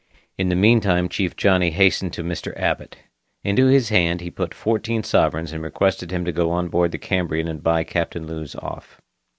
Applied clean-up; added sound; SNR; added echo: none; none; none; none.